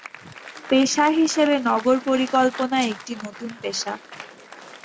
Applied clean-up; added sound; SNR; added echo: none; Applause + Rattle (instrument); 16 dB; none.